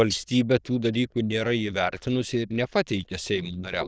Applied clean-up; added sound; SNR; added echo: neural diffusion model UNIVERSE++.